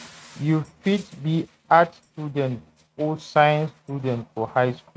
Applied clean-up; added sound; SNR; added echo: neural mask model RNNoise.